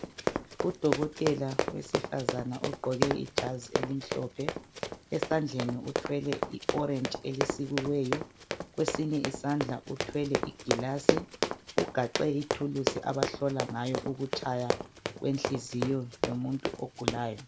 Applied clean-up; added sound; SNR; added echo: none; Run; 1 dB; none.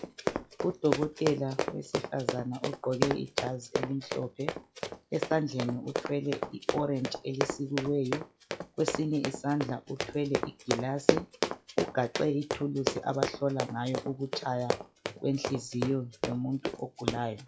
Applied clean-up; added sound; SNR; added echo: classical method log-MMSE.